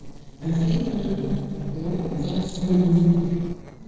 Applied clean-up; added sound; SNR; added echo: neural separator model SepFormer DNS4.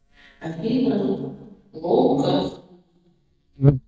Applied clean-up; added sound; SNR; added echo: neural mask model DeepFilterNet 3.